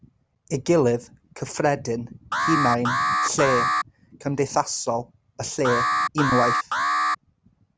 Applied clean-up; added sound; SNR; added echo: none; Alarm; -2 dB; none.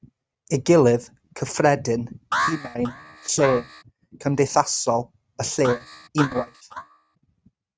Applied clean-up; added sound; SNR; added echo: neural mask model RNNoise.